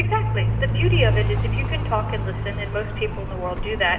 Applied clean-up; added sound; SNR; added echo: none; Car; -3 dB; reverberation time 2.7 s.